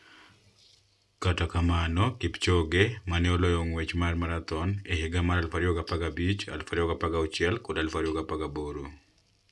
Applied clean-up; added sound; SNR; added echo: none; none; none; none.